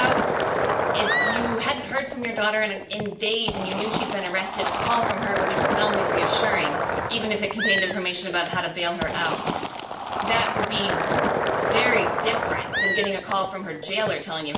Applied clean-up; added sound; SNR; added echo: none; Fill (with liquid) + Animal; -1 dB; none.